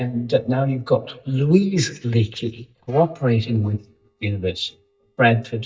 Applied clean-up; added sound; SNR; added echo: neural mask model DeepFilterNet 3.